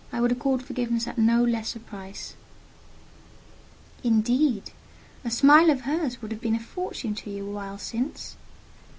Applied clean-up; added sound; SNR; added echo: none; none; none; none.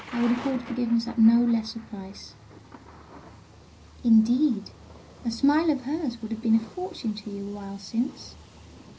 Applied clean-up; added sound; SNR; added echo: none; Thunder / Rain; 20 dB; reverberation time 0.5 s.